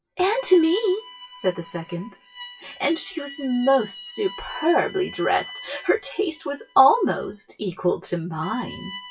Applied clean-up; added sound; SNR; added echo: classical method WPE with log-MMSE.